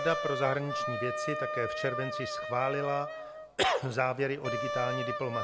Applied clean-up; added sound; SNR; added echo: none; Wind instrument, woodwind instrument; 3 dB; none.